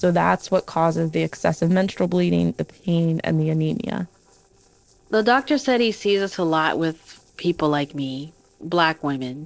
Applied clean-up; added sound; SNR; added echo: neural separator model SepFormer DNS4.